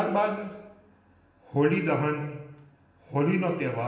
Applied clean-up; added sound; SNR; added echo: none; none; none; reverberation time 1.1 s.